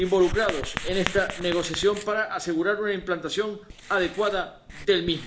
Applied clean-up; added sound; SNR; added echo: none; Writing; 11 dB; reverberation time 0.4 s.